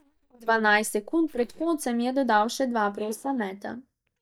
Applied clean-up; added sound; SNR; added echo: neural mask model DeepFilterNet 3.